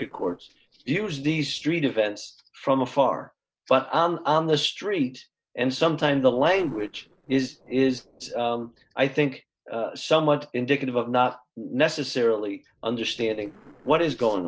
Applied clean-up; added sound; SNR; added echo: neural separator model SepFormer DNS4.